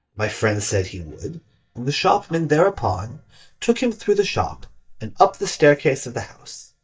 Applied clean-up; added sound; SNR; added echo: neural mask model DeepFilterNet 3.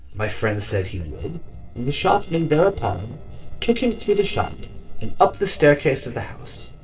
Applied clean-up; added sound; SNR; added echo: neural separator model SepFormer DNS4.